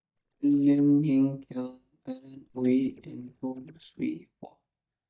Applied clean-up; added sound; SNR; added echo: neural mask model DeepFilterNet 3.